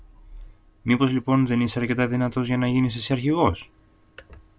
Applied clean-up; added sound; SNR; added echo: none; none; none; none.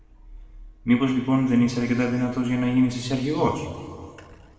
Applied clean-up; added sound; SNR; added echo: none; none; none; reverberation time 1.9 s.